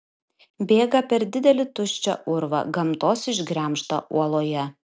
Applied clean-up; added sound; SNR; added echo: none; none; none; none.